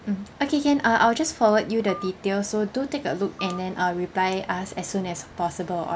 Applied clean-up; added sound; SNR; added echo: none; Telephone; 19 dB; none.